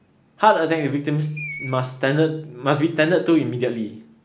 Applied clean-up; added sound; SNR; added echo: none; Screech; 20 dB; none.